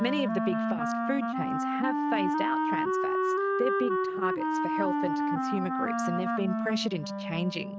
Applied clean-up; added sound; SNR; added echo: neural mask model RNNoise.